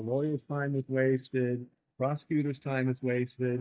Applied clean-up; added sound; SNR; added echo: neural mask model DeepFilterNet 3.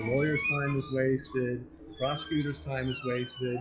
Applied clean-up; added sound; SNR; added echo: classical method WPE with log-MMSE.